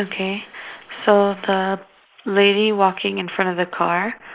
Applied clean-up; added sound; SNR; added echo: neural mask model Resemble Enhance denoiser.